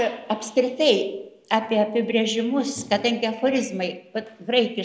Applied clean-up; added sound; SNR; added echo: none; none; none; none.